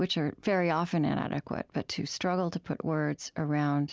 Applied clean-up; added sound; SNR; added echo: none; none; none; none.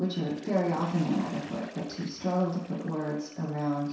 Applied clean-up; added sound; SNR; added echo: none; Toilet flush / Water; 18 dB; reverberation time 0.7 s.